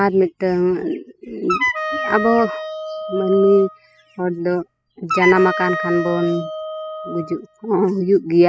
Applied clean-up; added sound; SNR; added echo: classical method spectral subtraction.